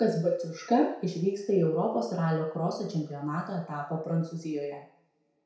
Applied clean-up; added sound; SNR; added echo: none; none; none; reverberation time 0.6 s.